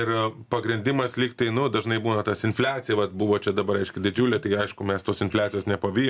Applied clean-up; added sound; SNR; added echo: none; none; none; none.